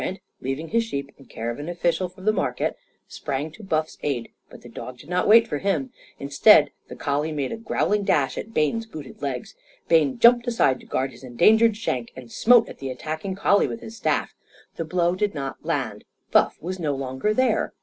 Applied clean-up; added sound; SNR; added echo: none; none; none; none.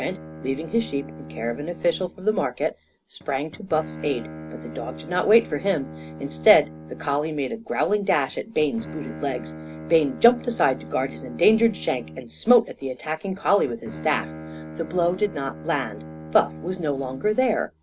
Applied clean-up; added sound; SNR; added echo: none; Bowed string instrument; 14 dB; none.